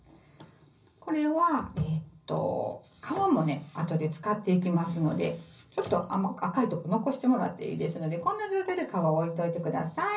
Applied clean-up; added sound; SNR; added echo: none; none; none; reverberation time 0.5 s.